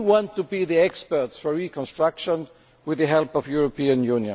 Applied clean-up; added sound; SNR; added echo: none; none; none; none.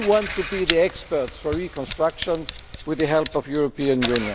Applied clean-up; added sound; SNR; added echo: none; Camera + Engine / Car; 10 dB; none.